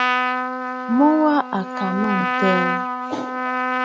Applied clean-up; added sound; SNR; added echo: none; Trumpet; 1 dB; none.